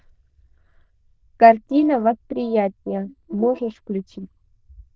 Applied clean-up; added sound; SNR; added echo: neural diffusion model UNIVERSE++.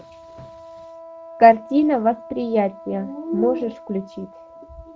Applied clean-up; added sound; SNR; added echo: none; Wind instrument, woodwind instrument; 19 dB; none.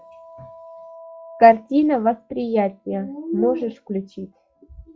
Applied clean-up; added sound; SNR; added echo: classical method log-MMSE.